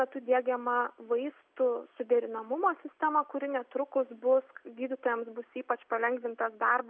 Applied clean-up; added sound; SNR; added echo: none; none; none; none.